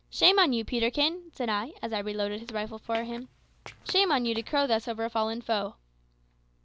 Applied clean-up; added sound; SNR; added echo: none; Squeak / Walk, footsteps; 19 dB; none.